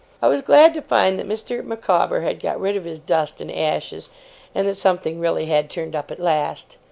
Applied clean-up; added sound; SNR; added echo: none; none; none; none.